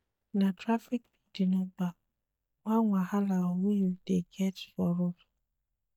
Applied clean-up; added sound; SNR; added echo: neural mask model DeepFilterNet 3.